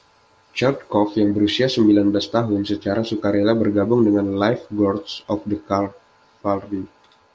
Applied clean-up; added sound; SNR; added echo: none; none; none; none.